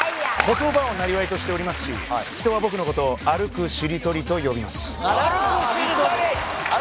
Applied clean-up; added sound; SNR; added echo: none; none; none; none.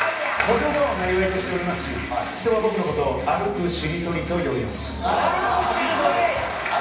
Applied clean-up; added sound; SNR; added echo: none; none; none; reverberation time 0.9 s.